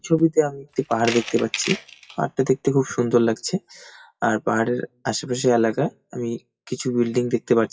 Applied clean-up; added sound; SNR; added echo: classical method WPE with log-MMSE.